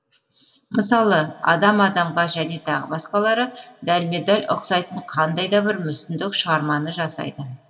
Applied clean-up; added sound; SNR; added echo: none; none; none; reverberation time 0.7 s.